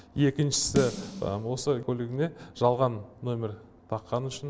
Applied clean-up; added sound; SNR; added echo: none; Snare drum; 9 dB; none.